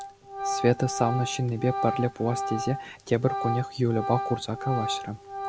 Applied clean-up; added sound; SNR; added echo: none; Organ; 5 dB; none.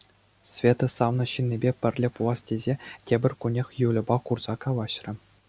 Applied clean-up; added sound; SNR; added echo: none; none; none; none.